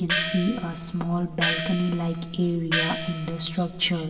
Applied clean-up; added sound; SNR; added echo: none; Gong; 4 dB; reverberation time 1.5 s.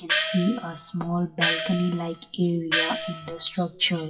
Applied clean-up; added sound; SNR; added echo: classical method WPE with log-MMSE.